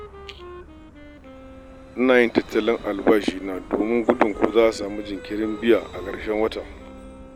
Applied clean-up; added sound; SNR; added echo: none; Vehicle + Wind instrument, woodwind instrument; 16 dB; none.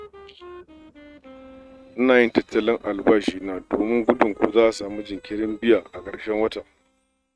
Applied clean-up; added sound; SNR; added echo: neural mask model RNNoise.